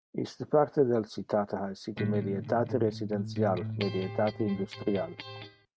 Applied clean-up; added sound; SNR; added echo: neural mask model RNNoise.